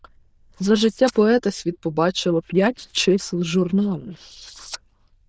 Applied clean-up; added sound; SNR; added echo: neural diffusion model UNIVERSE++.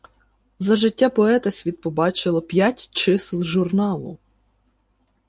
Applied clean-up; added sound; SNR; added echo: none; none; none; none.